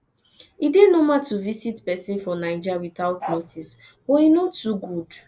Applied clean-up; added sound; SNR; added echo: neural mask model Resemble Enhance denoiser.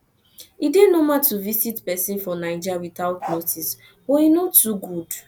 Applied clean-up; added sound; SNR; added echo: none; Bark; 11 dB; none.